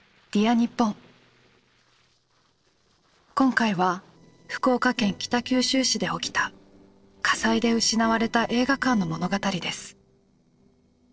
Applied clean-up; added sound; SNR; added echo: neural separator model SepFormer DNS4.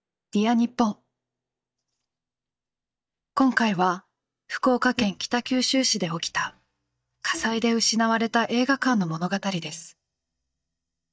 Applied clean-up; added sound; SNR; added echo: neural mask model DeepFilterNet 3.